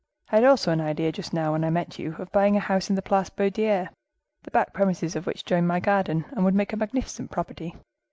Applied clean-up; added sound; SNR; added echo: none; none; none; none.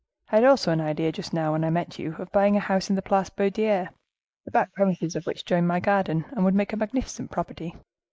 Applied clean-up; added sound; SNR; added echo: neural mask model Resemble Enhance denoiser.